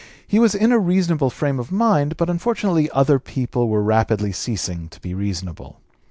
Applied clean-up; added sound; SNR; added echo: none; none; none; none.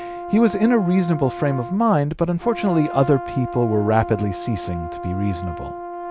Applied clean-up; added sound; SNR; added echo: none; Brass instrument; 10 dB; none.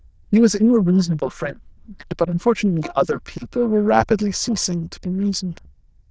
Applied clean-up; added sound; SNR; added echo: neural diffusion model UNIVERSE++.